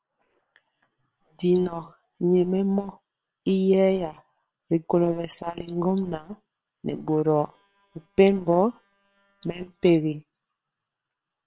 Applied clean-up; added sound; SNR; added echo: neural separator model SepFormer WHAM!.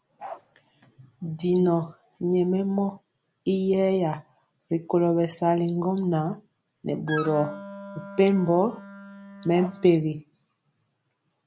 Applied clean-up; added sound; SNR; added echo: none; Wind instrument, woodwind instrument + Bark; 14 dB; none.